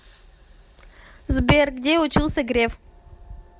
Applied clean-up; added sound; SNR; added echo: none; none; none; none.